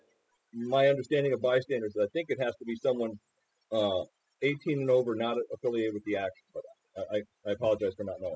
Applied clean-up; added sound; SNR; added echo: classical method spectral subtraction.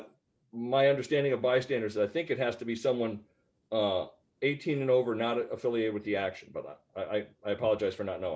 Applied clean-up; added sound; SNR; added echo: none; none; none; none.